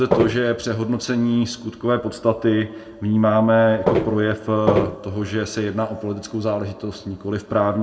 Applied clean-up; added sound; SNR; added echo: none; Walk, footsteps; -2 dB; reverberation time 0.2 s.